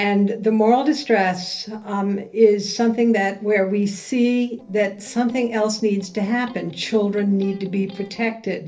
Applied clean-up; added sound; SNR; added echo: neural separator model SepFormer DNS4.